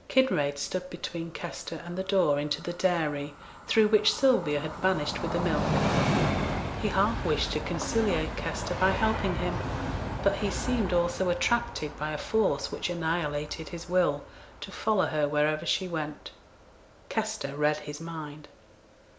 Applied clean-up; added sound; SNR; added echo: none; Train; 6 dB; none.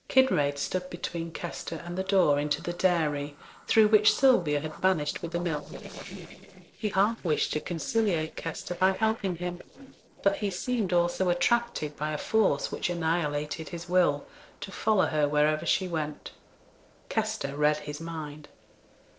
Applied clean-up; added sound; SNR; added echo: neural separator model SepFormer DNS4.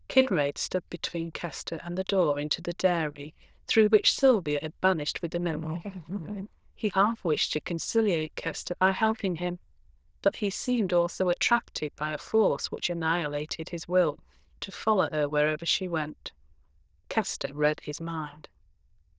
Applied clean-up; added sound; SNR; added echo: neural diffusion model UNIVERSE++.